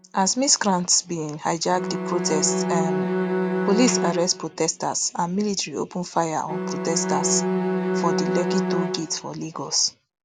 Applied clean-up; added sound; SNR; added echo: none; Bowed string instrument; 2 dB; none.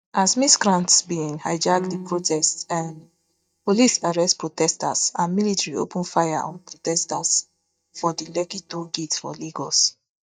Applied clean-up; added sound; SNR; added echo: neural mask model DeepFilterNet 3.